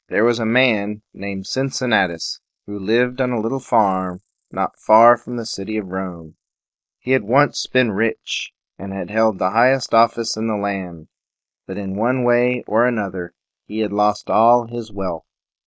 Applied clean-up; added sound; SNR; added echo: neural mask model Resemble Enhance denoiser.